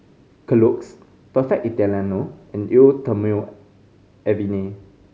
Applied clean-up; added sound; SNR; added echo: none; none; none; none.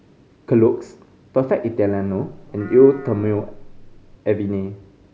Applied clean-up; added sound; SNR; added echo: none; Livestock, farm animals, working animals; 19 dB; none.